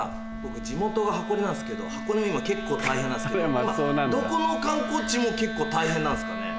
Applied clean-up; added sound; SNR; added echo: none; Wind instrument, woodwind instrument; 6 dB; none.